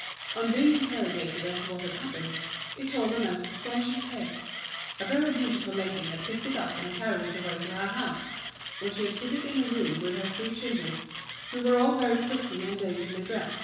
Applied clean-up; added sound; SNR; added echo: none; Mechanisms; 8 dB; reverberation time 1.1 s.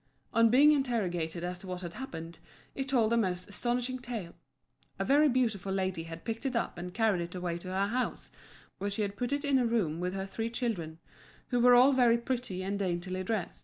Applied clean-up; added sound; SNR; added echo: none; none; none; none.